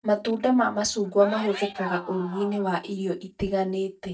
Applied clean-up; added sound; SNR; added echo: neural mask model DeepFilterNet 3.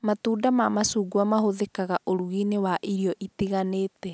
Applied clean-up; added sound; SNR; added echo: none; none; none; none.